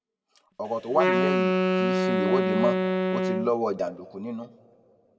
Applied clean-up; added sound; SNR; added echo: none; Wind instrument, woodwind instrument; -5 dB; reverberation time 1.5 s.